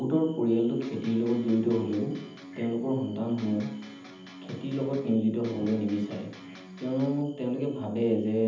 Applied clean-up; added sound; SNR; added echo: none; Electric guitar; 17 dB; reverberation time 0.8 s.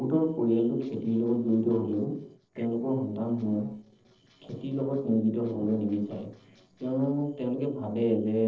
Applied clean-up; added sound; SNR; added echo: neural separator model SepFormer DNS4.